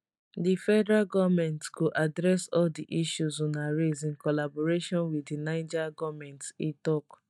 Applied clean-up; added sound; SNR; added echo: neural mask model DeepFilterNet 3.